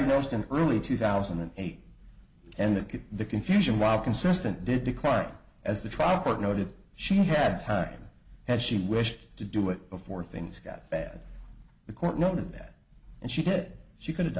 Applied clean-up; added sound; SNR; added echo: none; none; none; none.